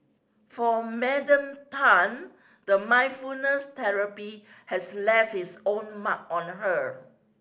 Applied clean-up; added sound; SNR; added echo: none; none; none; none.